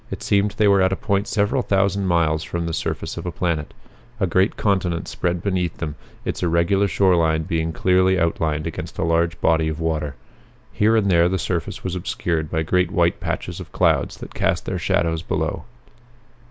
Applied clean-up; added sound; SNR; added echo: none; none; none; none.